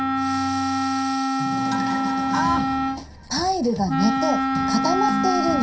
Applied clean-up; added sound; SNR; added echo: none; Wind instrument, woodwind instrument; -2 dB; reverberation time 0.3 s.